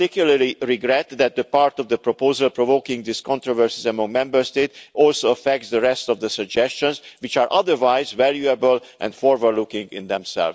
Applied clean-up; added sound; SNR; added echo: none; none; none; none.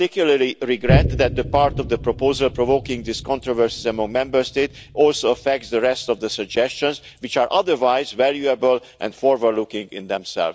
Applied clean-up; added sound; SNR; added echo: none; Boom; 9 dB; none.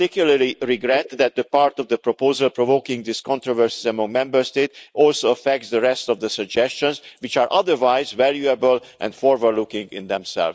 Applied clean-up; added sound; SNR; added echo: neural mask model Resemble Enhance denoiser.